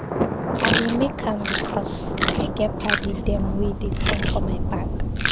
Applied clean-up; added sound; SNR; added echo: none; Chewing, mastication + Thunder; -5 dB; none.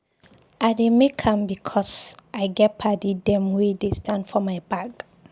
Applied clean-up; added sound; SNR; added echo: none; none; none; none.